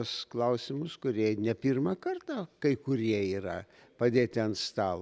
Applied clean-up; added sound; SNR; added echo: none; none; none; none.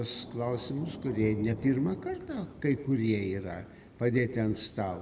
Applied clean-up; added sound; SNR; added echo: none; Thunder / Rain; 14 dB; reverberation time 1.0 s.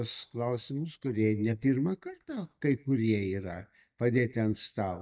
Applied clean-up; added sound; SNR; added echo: neural mask model DeepFilterNet 3.